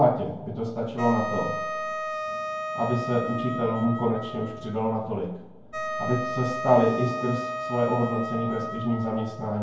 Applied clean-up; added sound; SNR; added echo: none; Wind instrument, woodwind instrument; 6 dB; reverberation time 0.9 s.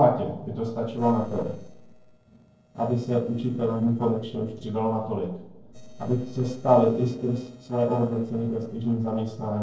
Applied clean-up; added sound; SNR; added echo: neural separator model SepFormer DNS4.